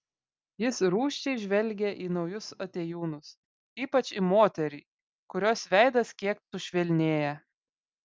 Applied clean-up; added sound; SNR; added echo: none; none; none; none.